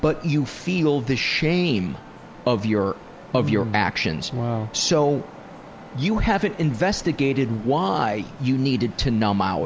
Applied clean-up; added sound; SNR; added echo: none; Traffic noise, roadway noise; 19 dB; none.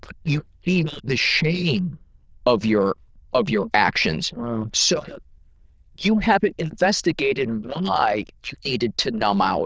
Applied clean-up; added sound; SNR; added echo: neural diffusion model UNIVERSE++.